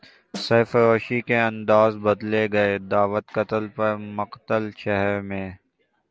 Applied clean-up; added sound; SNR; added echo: none; Snare drum; 16 dB; none.